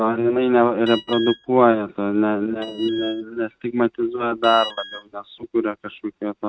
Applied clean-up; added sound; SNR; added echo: neural mask model RNNoise.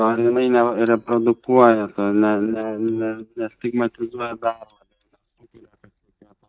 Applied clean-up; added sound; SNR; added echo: neural mask model DeepFilterNet 3.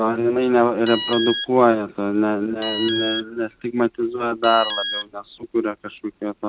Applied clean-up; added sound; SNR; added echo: none; Alarm; 7 dB; none.